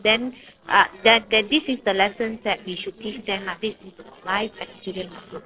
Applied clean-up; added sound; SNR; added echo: neural separator model SepFormer DNS4.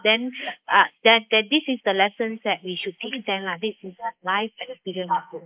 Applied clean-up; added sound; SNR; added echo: neural mask model Resemble Enhance denoiser.